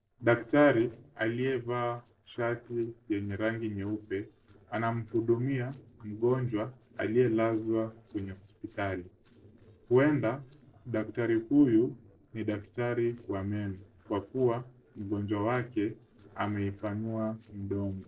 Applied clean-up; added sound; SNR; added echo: neural separator model SepFormer DNS4.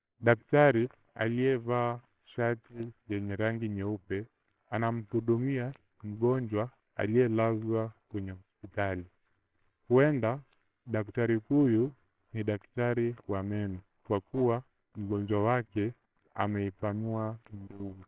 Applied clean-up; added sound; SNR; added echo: neural separator model SepFormer WHAMR!.